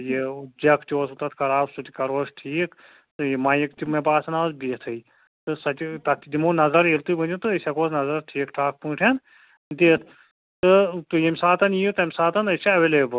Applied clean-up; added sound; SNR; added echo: none; none; none; none.